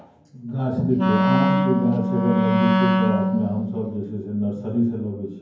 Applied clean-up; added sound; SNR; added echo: none; Wind instrument, woodwind instrument; -3 dB; reverberation time 0.9 s.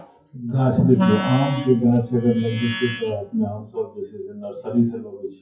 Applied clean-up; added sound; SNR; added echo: classical method WPE with log-MMSE.